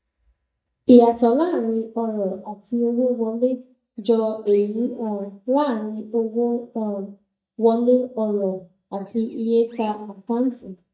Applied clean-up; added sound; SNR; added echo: neural mask model DeepFilterNet 3.